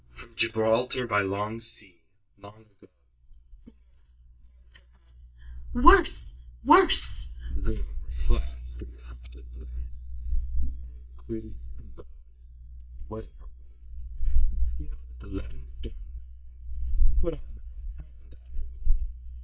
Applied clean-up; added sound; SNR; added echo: neural mask model DeepFilterNet 3.